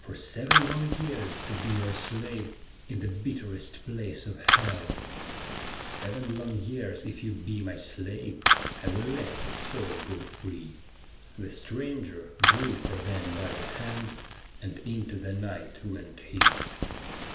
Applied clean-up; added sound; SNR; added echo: none; Fire; -3 dB; reverberation time 0.7 s.